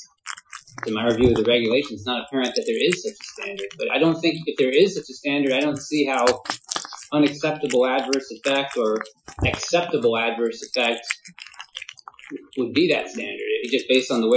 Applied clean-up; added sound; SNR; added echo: classical method Wiener filter.